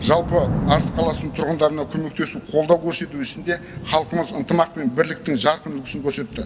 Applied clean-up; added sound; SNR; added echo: none; Thunder / Rain; 8 dB; none.